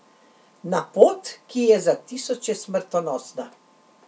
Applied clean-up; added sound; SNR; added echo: none; none; none; none.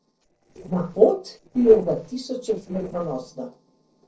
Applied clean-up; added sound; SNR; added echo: neural separator model SepFormer DNS4.